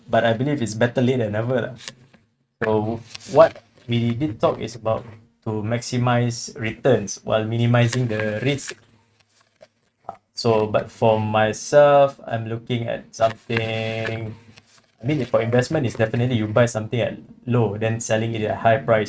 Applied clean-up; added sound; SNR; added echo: neural mask model RNNoise.